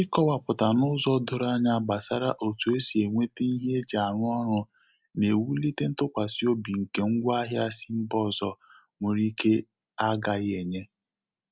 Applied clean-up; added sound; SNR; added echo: none; none; none; none.